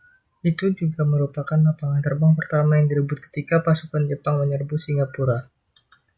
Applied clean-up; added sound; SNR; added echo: none; none; none; none.